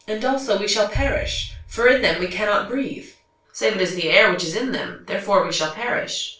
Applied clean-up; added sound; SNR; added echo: none; Boom; 12 dB; reverberation time 0.3 s.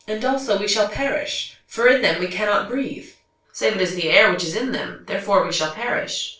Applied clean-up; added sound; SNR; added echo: neural separator model SepFormer DNS4.